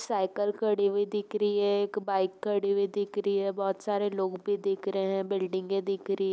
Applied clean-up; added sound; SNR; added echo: none; none; none; none.